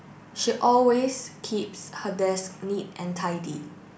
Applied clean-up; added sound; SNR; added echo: none; none; none; none.